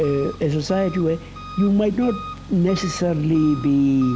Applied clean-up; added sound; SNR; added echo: none; Engine; 15 dB; none.